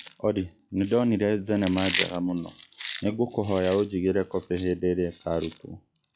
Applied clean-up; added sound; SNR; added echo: classical method log-MMSE.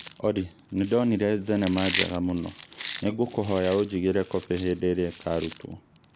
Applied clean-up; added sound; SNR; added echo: none; Chewing, mastication; 7 dB; none.